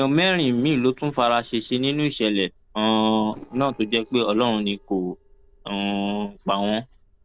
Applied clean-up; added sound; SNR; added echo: neural separator model SepFormer DNS4.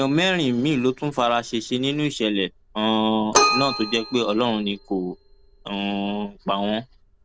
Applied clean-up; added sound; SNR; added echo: none; Keyboard (musical); 7 dB; none.